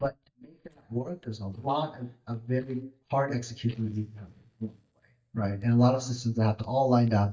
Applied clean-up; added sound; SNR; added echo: neural mask model DeepFilterNet 3.